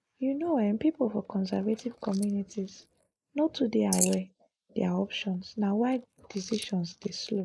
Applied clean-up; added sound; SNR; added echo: neural mask model Resemble Enhance denoiser.